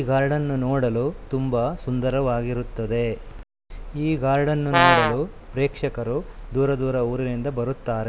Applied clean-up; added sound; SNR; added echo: none; Brass instrument; -4 dB; none.